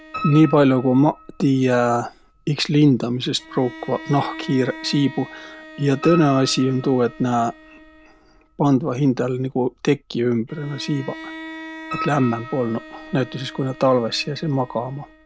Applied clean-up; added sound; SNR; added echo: none; Piano + Bowed string instrument; 16 dB; none.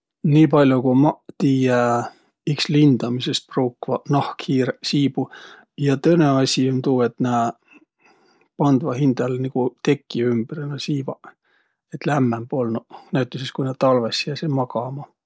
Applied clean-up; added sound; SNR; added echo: none; none; none; none.